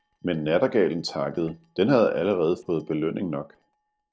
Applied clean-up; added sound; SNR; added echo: neural separator model SepFormer DNS4.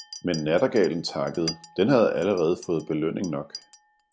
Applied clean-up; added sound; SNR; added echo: none; Chink, clink; 18 dB; none.